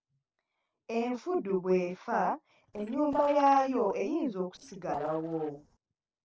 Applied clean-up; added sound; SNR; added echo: neural separator model SepFormer DNS4.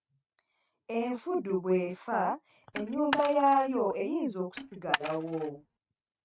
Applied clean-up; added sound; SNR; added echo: neural mask model RNNoise.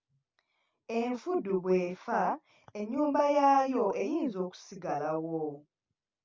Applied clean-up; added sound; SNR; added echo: none; none; none; none.